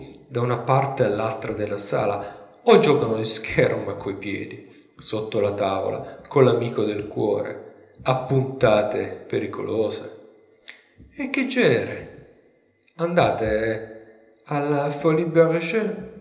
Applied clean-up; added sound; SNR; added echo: none; none; none; reverberation time 1.0 s.